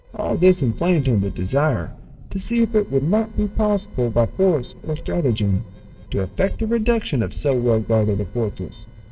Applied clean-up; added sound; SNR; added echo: neural separator model SepFormer DNS4.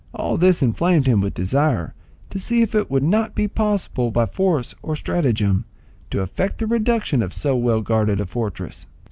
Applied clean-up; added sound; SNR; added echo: none; none; none; none.